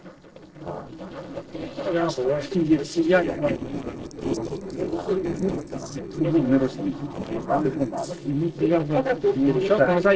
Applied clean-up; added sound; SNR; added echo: neural separator model SepFormer DNS4.